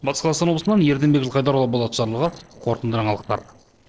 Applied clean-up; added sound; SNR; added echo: neural separator model SepFormer DNS4.